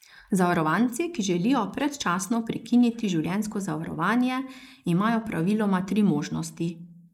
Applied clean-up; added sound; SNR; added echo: neural mask model Resemble Enhance denoiser.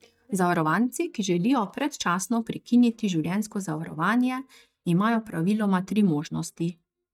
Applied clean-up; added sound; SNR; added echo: neural mask model DeepFilterNet 3.